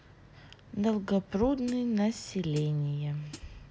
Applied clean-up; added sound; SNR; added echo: none; Hi-hat; 19 dB; none.